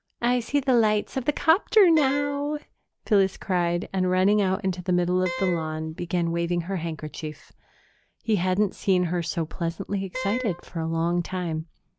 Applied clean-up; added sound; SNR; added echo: none; Wind instrument, woodwind instrument; 10 dB; none.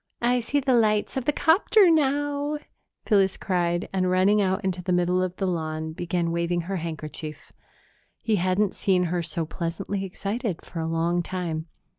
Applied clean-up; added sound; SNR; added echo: none; none; none; none.